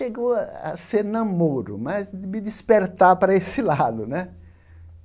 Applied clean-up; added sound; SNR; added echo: none; none; none; none.